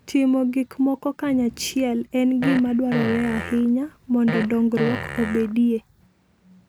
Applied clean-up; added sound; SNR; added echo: none; Fart; 9 dB; none.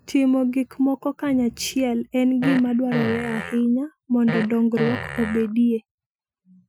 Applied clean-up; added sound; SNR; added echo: classical method Wiener filter.